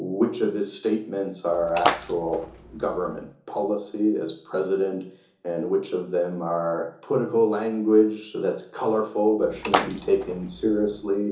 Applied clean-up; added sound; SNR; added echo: none; Splash, splatter; 5 dB; reverberation time 0.7 s.